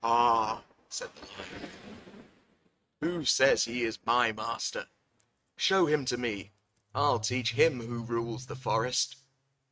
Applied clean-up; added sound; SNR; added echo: neural mask model RNNoise.